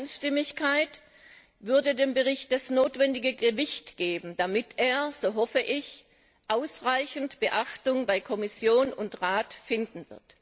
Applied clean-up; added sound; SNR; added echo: none; none; none; none.